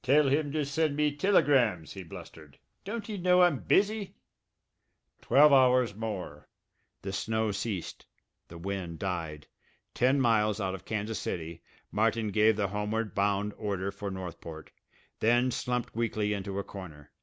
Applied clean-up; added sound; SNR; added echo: none; none; none; none.